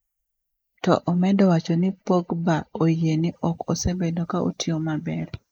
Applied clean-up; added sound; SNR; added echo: neural mask model Resemble Enhance denoiser.